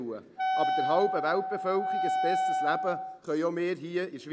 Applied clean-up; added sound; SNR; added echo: none; Wind instrument, woodwind instrument; -1 dB; none.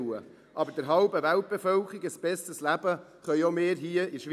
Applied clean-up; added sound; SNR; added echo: none; none; none; none.